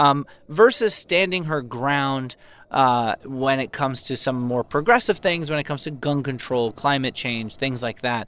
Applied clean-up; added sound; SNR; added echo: neural separator model SepFormer DNS4.